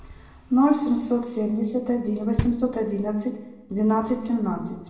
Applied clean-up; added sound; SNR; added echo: none; Knock; 14 dB; reverberation time 0.9 s.